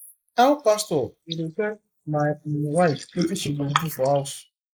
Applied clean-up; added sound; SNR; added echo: neural mask model Resemble Enhance denoiser.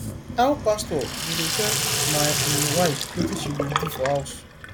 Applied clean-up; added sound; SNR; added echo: none; Sink (filling or washing); 0 dB; none.